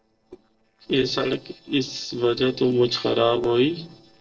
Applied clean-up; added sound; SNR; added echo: neural separator model SepFormer DNS4.